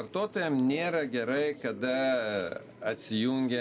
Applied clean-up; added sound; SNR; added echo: none; Brass instrument + Chewing, mastication; 18 dB; none.